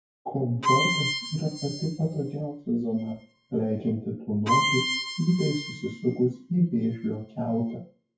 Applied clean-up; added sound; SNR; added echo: classical method WPE with log-MMSE.